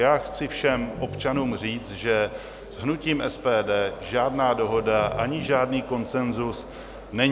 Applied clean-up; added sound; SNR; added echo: none; Growling; 17 dB; none.